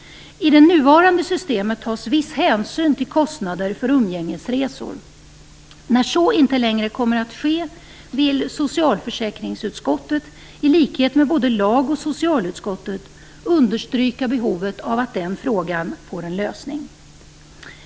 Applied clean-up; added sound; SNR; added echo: none; none; none; none.